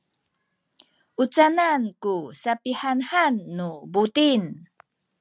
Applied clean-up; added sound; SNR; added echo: none; none; none; none.